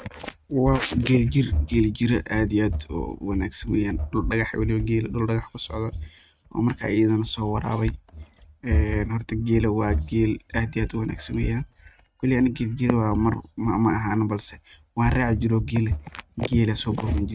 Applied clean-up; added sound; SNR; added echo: neural mask model RNNoise.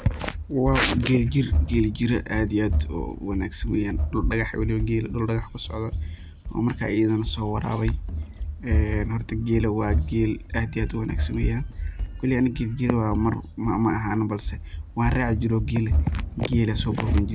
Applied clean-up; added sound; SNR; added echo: none; Run; 4 dB; none.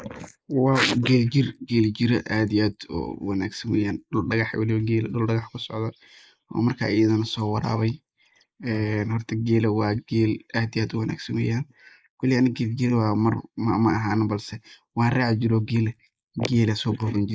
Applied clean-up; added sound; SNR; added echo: neural mask model Resemble Enhance denoiser.